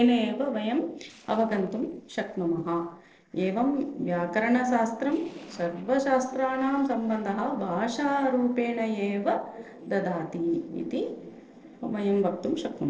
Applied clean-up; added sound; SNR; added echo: neural separator model SepFormer DNS4.